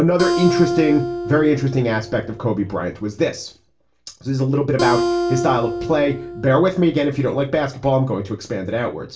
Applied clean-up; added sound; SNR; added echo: none; Acoustic guitar; 5 dB; reverberation time 0.3 s.